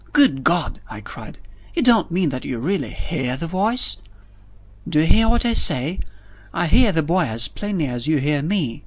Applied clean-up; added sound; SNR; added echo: none; none; none; none.